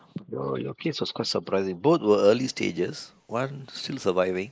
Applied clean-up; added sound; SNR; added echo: neural mask model Resemble Enhance denoiser.